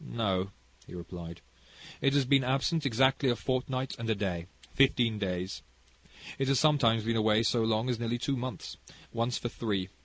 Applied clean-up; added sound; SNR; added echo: none; none; none; none.